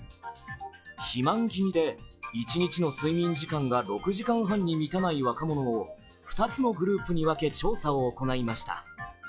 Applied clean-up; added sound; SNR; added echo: classical method log-MMSE.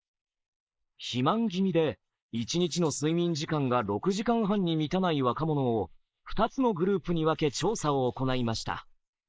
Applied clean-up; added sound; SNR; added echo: neural mask model Resemble Enhance denoiser.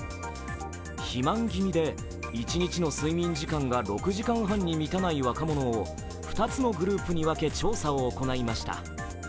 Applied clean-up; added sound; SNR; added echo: none; none; none; none.